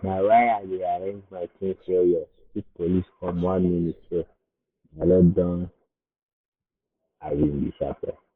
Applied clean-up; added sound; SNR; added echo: neural mask model Resemble Enhance denoiser.